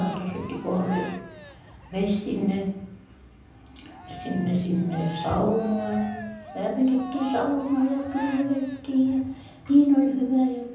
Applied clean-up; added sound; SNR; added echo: none; Cheering; 16 dB; reverberation time 0.6 s.